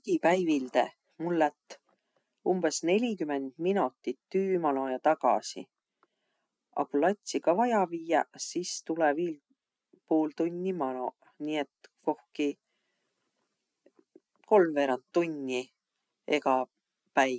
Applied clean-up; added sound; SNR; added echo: none; none; none; none.